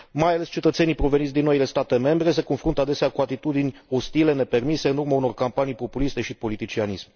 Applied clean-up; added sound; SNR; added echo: none; none; none; none.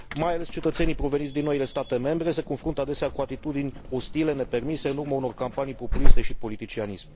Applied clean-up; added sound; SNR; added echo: none; Alarm / Insect; -5 dB; none.